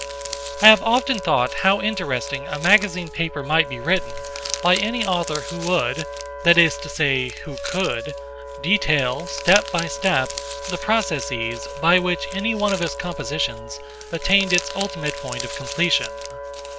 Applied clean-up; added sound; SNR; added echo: none; Wind instrument, woodwind instrument + Crumpling, crinkling; 9 dB; none.